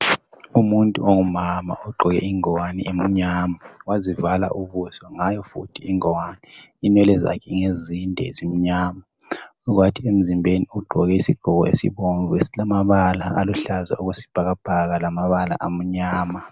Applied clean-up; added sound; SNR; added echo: none; none; none; none.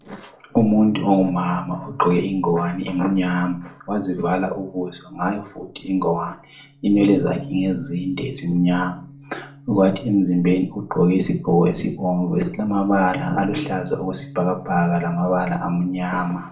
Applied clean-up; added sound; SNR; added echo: neural separator model SepFormer DNS4.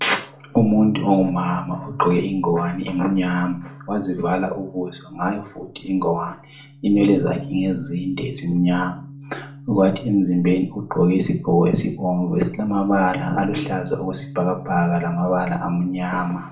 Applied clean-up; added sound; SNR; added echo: none; Bass guitar; 15 dB; reverberation time 0.4 s.